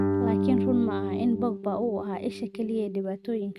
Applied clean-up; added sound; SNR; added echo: neural mask model RNNoise.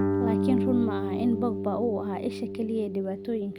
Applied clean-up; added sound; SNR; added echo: none; Guitar; 0 dB; none.